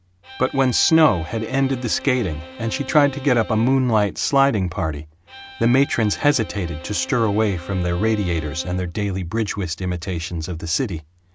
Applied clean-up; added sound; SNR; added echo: none; Bowed string instrument; 17 dB; none.